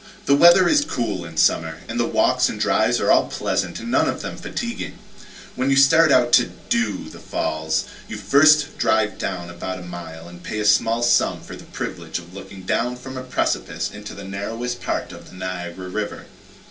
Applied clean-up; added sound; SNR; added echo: none; Cutlery, silverware; 15 dB; reverberation time 0.3 s.